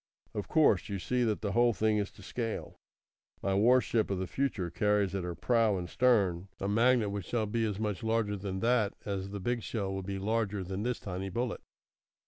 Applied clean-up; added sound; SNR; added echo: none; none; none; none.